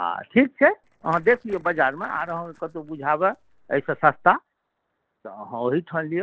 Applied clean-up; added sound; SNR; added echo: neural separator model SepFormer DNS4.